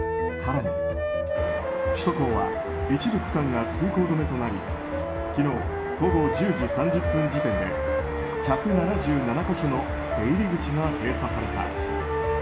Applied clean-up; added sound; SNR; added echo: none; Wind instrument, woodwind instrument; 5 dB; reverberation time 0.8 s.